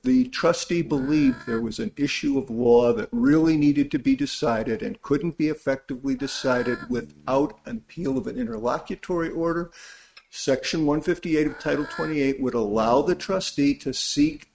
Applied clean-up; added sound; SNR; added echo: neural mask model RNNoise.